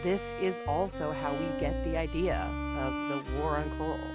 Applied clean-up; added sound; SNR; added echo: none; Bowed string instrument; 5 dB; none.